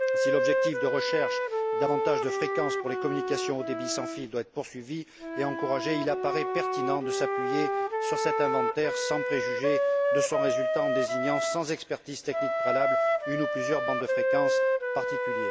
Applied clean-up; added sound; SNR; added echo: none; Wind instrument, woodwind instrument; -4 dB; none.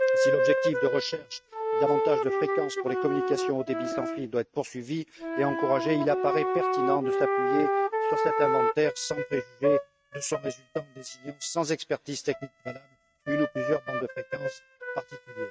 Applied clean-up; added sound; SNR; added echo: neural mask model RNNoise.